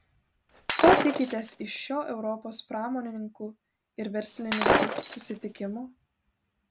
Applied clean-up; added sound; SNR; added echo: none; Shatter; -4 dB; none.